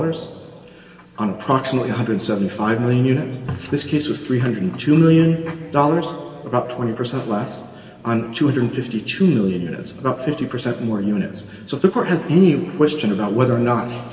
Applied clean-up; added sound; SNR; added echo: none; none; none; reverberation time 2.6 s.